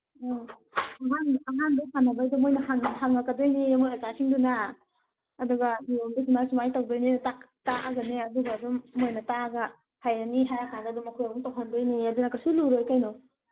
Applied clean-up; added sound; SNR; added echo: none; none; none; none.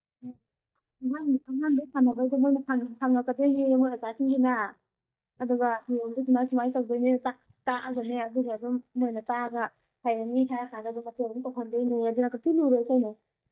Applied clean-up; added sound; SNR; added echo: neural mask model DeepFilterNet 3.